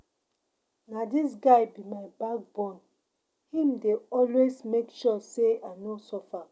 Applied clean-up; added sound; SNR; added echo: none; none; none; none.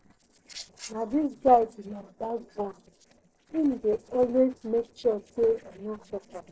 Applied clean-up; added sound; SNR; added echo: neural separator model SepFormer DNS4.